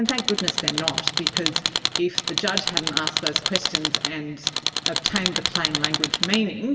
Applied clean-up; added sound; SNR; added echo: none; Tools; -3 dB; reverberation time 3.0 s.